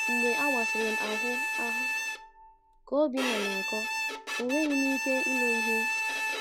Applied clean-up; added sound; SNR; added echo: none; Bowed string instrument; -2 dB; none.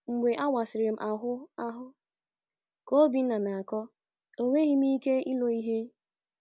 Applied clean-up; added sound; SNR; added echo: none; none; none; none.